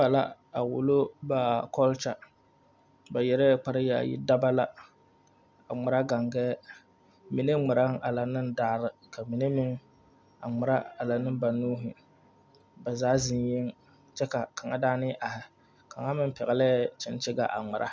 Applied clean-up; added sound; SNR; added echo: none; none; none; none.